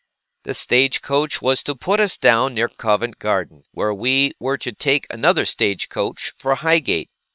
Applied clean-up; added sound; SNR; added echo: neural separator model SepFormer WHAM!.